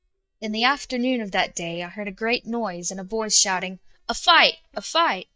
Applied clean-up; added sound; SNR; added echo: neural mask model DeepFilterNet 3.